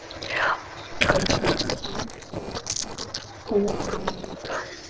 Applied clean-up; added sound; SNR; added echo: neural separator model SepFormer DNS4.